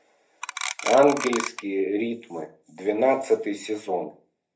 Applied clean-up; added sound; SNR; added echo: none; Clock; 6 dB; reverberation time 0.3 s.